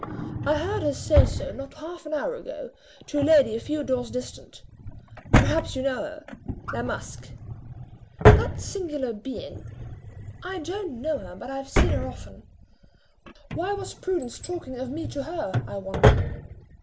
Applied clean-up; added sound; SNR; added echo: none; Drawer open or close; -3 dB; none.